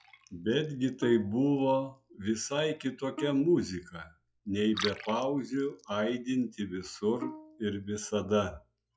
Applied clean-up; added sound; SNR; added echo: classical method log-MMSE.